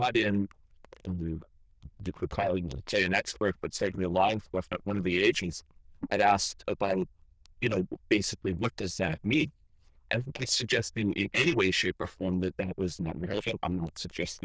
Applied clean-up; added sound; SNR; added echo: neural diffusion model UNIVERSE++.